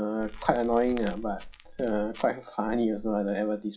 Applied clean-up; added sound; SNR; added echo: classical method log-MMSE.